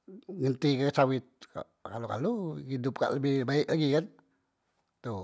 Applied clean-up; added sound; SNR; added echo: none; none; none; none.